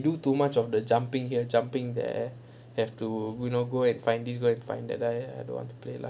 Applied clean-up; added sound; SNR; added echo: none; none; none; none.